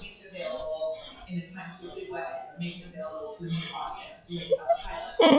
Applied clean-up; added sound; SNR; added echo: classical method WPE with log-MMSE.